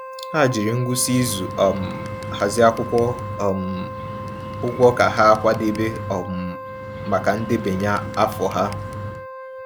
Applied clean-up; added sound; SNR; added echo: none; Bird + Wind instrument, woodwind instrument; 9 dB; none.